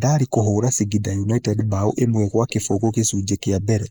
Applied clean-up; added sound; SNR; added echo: neural mask model Resemble Enhance denoiser.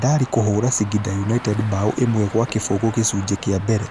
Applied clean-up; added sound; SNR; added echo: none; Traffic noise, roadway noise; 16 dB; none.